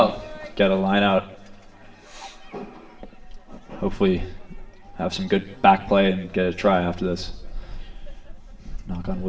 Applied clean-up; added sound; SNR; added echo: none; none; none; reverberation time 1.5 s.